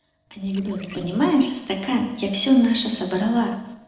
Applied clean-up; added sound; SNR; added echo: neural separator model SepFormer DNS4.